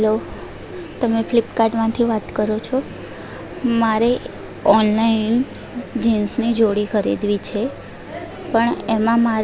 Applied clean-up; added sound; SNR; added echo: none; none; none; none.